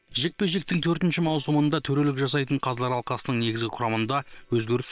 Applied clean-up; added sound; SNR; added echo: neural separator model SepFormer WHAM!.